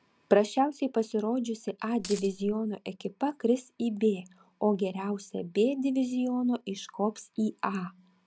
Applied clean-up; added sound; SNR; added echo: none; Coin (dropping); 14 dB; none.